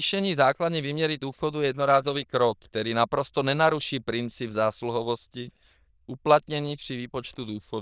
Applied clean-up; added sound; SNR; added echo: neural diffusion model UNIVERSE++.